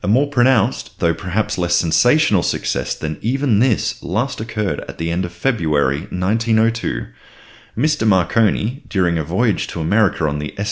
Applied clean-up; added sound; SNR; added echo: none; none; none; none.